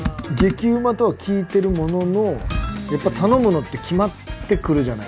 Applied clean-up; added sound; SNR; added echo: none; Computer keyboard; 10 dB; none.